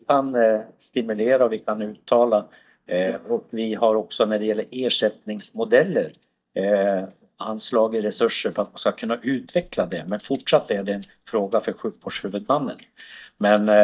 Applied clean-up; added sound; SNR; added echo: neural mask model DeepFilterNet 3.